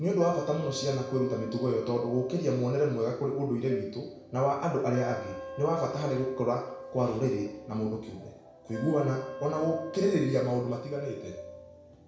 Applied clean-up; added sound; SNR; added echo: none; Wind instrument, woodwind instrument; 13 dB; reverberation time 0.7 s.